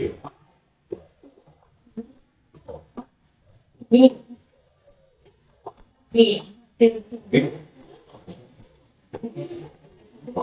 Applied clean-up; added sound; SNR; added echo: neural mask model DeepFilterNet 3.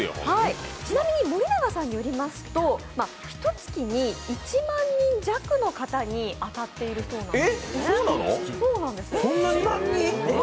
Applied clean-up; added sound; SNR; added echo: none; none; none; none.